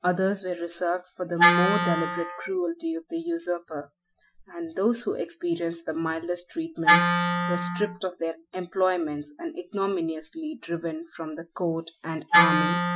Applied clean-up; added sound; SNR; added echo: classical method Wiener filter.